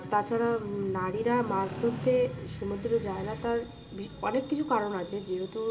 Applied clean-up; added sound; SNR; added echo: none; Motorcycle; 15 dB; reverberation time 0.8 s.